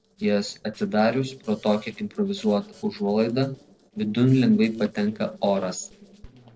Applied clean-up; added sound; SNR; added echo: neural separator model SepFormer DNS4.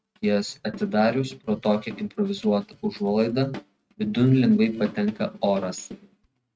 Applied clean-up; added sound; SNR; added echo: neural mask model RNNoise.